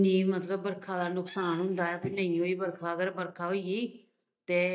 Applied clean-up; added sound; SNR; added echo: neural mask model DeepFilterNet 3.